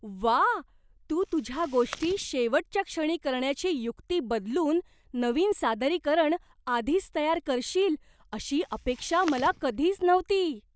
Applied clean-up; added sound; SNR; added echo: none; Chewing, mastication; 18 dB; none.